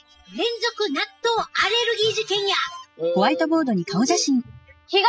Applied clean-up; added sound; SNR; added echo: classical method spectral subtraction.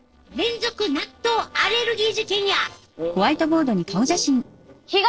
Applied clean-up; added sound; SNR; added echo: neural separator model SepFormer DNS4.